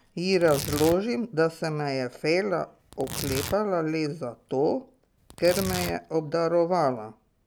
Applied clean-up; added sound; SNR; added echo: none; Tearing; 11 dB; none.